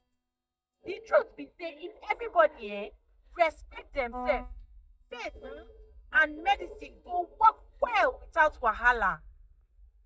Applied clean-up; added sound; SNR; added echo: neural mask model DeepFilterNet 3.